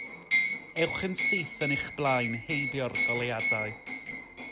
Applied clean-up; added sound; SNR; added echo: none; Liquid; -4 dB; none.